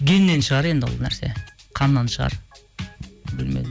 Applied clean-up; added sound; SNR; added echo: none; none; none; none.